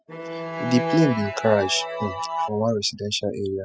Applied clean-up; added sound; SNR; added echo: classical method spectral subtraction.